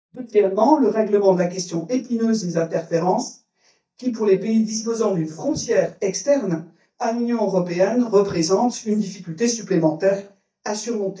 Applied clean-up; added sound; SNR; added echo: neural mask model DeepFilterNet 3.